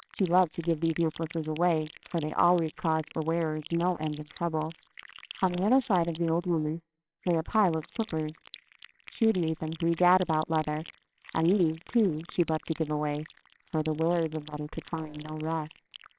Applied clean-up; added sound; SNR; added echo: neural separator model SepFormer WHAMR!.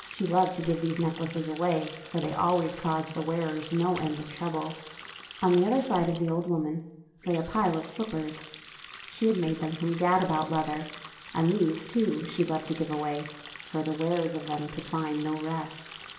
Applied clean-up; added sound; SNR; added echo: none; Water tap, faucet; 17 dB; reverberation time 0.8 s.